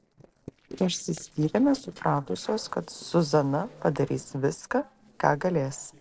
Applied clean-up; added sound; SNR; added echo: neural separator model SepFormer DNS4.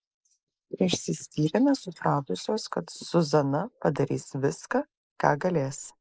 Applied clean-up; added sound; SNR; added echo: neural mask model Resemble Enhance denoiser.